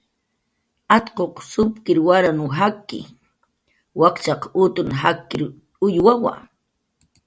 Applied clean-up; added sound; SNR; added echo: none; none; none; none.